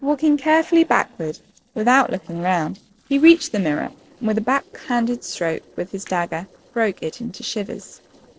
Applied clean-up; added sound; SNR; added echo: neural separator model SepFormer DNS4.